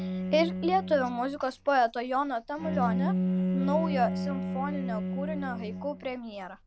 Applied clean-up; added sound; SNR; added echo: none; Bowed string instrument; 2 dB; none.